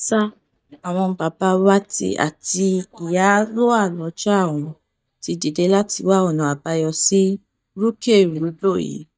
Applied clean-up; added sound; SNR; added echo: neural mask model DeepFilterNet 3.